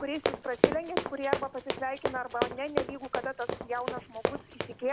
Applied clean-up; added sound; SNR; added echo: none; Run; -2 dB; none.